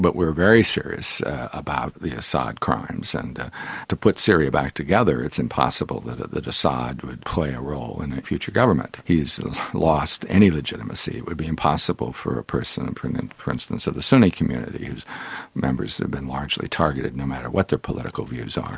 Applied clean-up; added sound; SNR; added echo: none; none; none; none.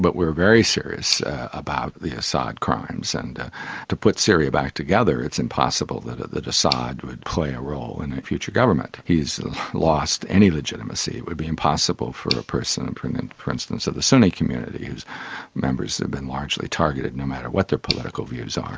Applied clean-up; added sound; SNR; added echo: none; Tick; 18 dB; none.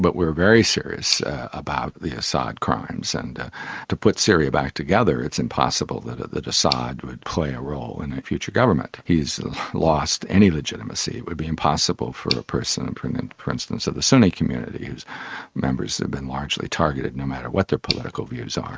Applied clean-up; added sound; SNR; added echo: neural mask model RNNoise.